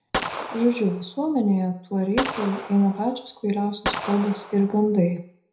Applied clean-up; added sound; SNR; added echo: none; Gunshot, gunfire; 9 dB; reverberation time 0.4 s.